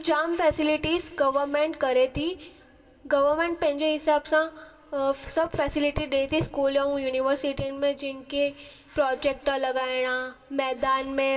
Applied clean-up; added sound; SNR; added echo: none; none; none; reverberation time 2.8 s.